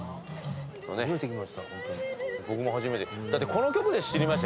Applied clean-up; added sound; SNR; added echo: none; none; none; none.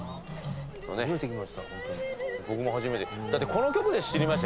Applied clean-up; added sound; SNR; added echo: none; Bird; 17 dB; none.